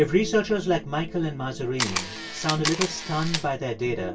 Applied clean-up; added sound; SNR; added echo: none; Camera; 5 dB; reverberation time 0.1 s.